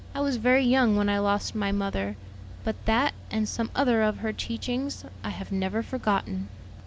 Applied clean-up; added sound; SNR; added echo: none; none; none; none.